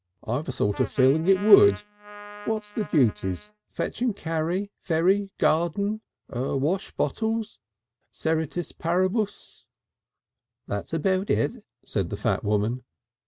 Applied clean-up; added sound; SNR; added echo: neural mask model RNNoise.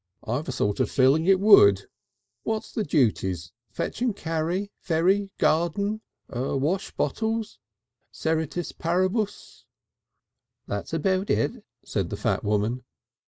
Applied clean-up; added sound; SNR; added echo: neural mask model Resemble Enhance denoiser.